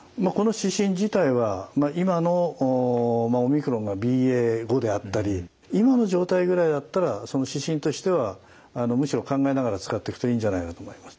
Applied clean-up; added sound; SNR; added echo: none; none; none; none.